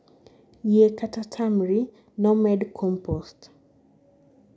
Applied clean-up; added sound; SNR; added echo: none; none; none; none.